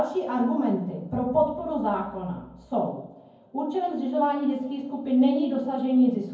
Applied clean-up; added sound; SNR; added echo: none; none; none; reverberation time 0.9 s.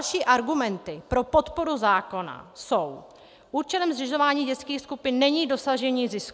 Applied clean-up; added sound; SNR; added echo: none; none; none; none.